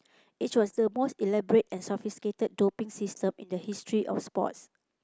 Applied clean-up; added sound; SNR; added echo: none; none; none; none.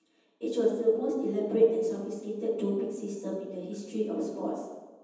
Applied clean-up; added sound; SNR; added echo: none; none; none; reverberation time 1.1 s.